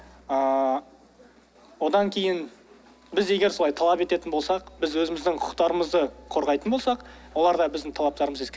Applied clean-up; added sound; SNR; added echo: none; none; none; none.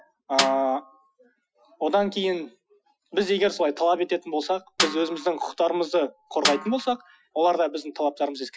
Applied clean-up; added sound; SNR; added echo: classical method Wiener filter.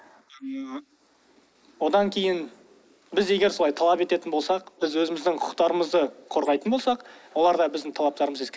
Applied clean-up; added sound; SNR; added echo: neural mask model Resemble Enhance denoiser.